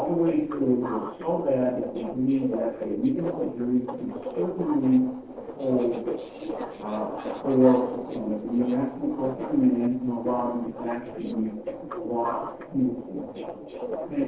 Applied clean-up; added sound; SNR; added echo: neural separator model SepFormer DNS4.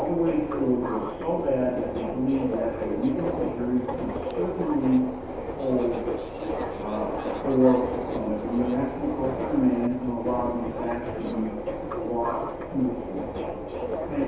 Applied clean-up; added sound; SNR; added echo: none; Subway, metro, underground; 4 dB; reverberation time 0.8 s.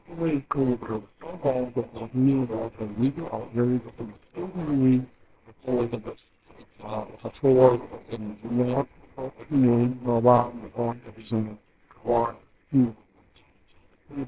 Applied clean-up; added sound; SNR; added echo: neural separator model SepFormer WHAMR!.